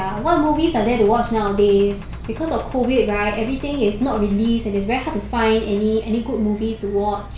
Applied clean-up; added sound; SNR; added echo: none; Engine; 12 dB; none.